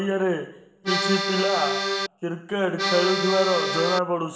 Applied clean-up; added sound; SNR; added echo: none; Accordion; 0 dB; reverberation time 1.1 s.